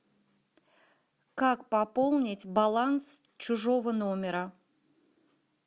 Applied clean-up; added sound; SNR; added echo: none; none; none; none.